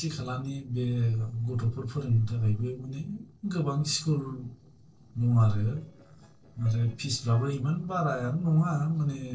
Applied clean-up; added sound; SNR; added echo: neural separator model SepFormer DNS4.